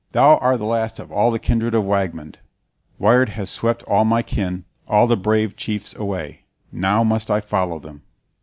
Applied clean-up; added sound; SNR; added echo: none; none; none; none.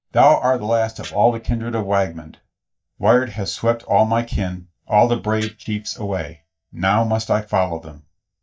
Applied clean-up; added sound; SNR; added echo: neural mask model DeepFilterNet 3.